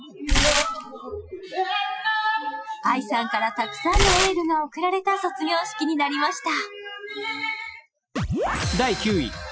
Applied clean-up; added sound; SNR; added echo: classical method Wiener filter.